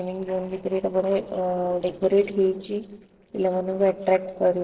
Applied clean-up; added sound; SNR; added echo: neural separator model SepFormer DNS4.